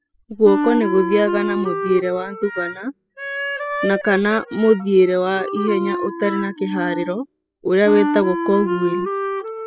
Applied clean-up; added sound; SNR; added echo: classical method spectral subtraction.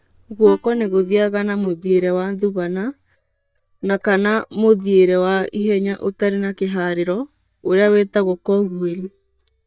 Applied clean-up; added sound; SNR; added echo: neural mask model DeepFilterNet 3.